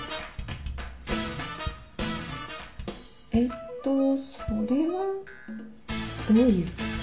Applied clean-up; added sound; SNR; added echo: none; Bass drum; 12 dB; reverberation time 0.4 s.